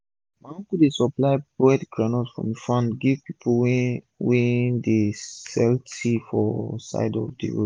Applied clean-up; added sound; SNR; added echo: none; none; none; none.